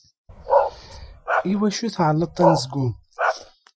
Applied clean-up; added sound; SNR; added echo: classical method Wiener filter.